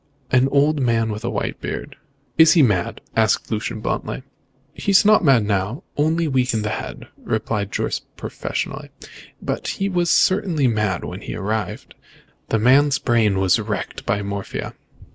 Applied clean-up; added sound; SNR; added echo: none; Tambourine; 13 dB; none.